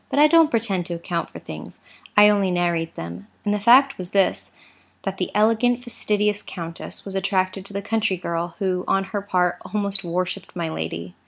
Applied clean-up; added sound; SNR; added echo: none; none; none; none.